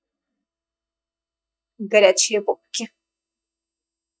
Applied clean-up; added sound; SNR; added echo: neural mask model DeepFilterNet 3.